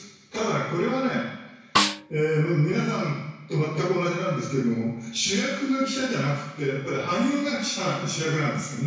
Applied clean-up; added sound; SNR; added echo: none; Snare drum; -1 dB; reverberation time 1.1 s.